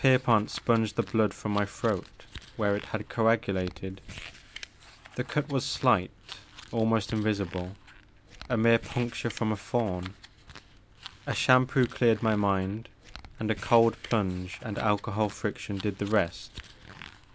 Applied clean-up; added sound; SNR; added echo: none; Crumpling, crinkling; 19 dB; none.